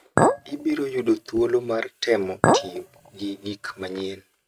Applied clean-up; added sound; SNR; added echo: neural mask model RNNoise.